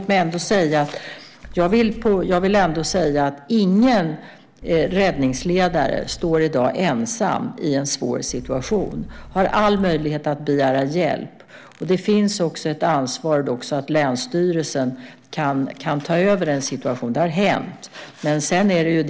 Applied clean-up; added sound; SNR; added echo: none; Buzz; 16 dB; none.